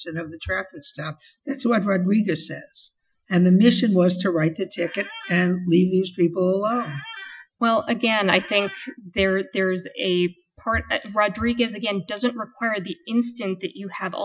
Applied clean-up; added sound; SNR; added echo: classical method Wiener filter.